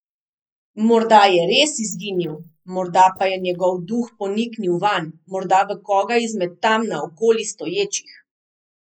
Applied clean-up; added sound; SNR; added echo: neural mask model Resemble Enhance denoiser.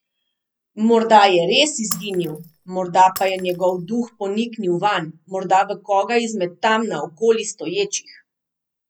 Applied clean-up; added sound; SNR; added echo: none; Shatter; 16 dB; none.